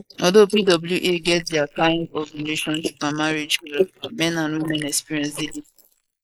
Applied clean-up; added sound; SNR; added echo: neural mask model Resemble Enhance denoiser.